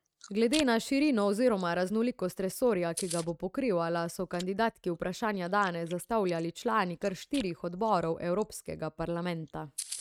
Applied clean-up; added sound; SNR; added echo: neural mask model RNNoise.